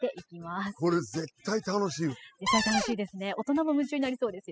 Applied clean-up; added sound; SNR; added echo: classical method spectral subtraction.